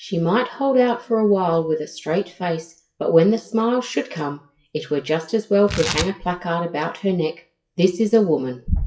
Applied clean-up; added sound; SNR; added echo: classical method WPE with log-MMSE.